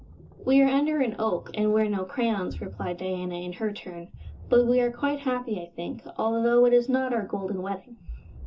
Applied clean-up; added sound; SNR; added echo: none; Ocean; 19 dB; reverberation time 0.2 s.